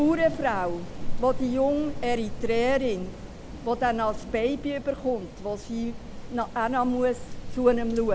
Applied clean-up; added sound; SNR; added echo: none; Rain; 6 dB; none.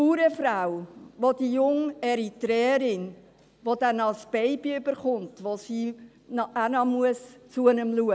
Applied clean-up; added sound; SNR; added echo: none; none; none; none.